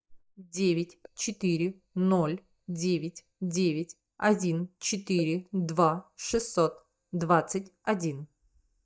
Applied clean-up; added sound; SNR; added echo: neural mask model DeepFilterNet 3.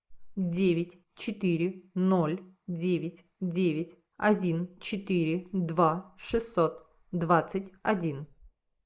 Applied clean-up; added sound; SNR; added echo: neural mask model Resemble Enhance denoiser.